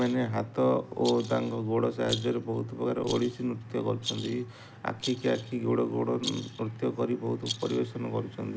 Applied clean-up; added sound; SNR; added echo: none; Rattle; 14 dB; none.